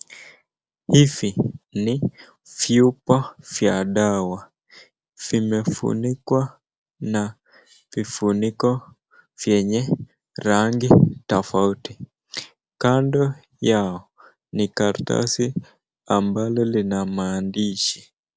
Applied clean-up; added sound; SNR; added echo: none; none; none; none.